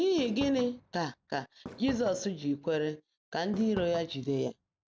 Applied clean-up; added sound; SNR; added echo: none; Fireworks; 15 dB; none.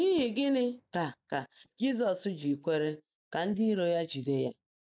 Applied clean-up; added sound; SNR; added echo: neural mask model DeepFilterNet 3.